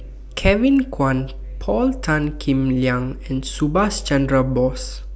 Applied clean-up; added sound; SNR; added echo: none; none; none; none.